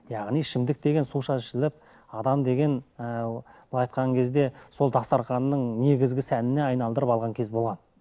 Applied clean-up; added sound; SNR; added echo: none; none; none; none.